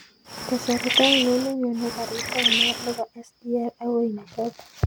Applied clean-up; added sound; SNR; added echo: none; Bird; -1 dB; none.